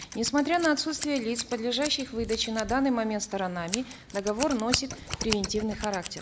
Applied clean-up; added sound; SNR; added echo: none; Scissors; 10 dB; none.